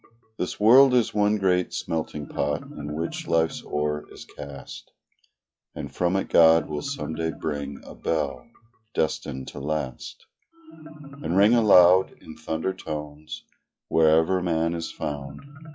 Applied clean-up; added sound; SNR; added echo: classical method log-MMSE.